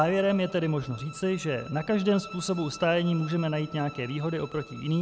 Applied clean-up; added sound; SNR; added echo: none; Bowed string instrument; 18 dB; none.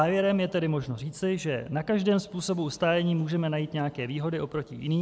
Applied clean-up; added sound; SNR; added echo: none; none; none; none.